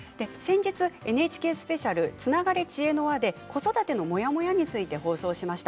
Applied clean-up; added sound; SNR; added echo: none; none; none; none.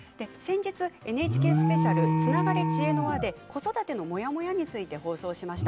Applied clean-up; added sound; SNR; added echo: none; Alarm; -2 dB; none.